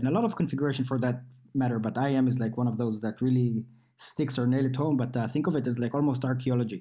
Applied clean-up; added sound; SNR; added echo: none; none; none; none.